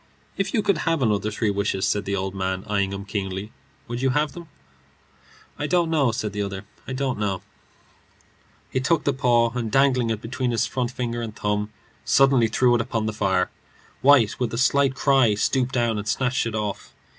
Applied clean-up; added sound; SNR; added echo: none; none; none; none.